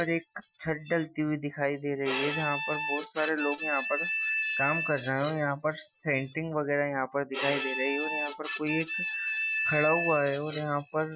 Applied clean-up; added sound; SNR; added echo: classical method Wiener filter.